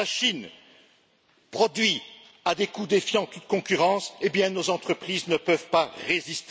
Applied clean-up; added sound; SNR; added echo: none; none; none; none.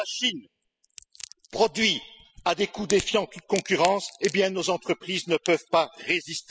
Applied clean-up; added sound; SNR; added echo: classical method spectral subtraction.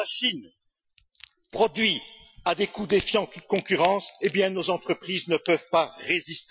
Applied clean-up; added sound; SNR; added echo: classical method Wiener filter.